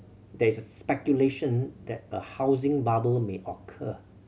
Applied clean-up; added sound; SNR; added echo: none; none; none; none.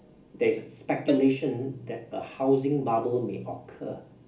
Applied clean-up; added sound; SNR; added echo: none; Cowbell; 11 dB; reverberation time 0.4 s.